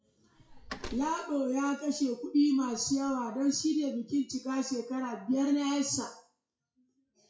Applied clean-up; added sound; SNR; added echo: classical method WPE with log-MMSE.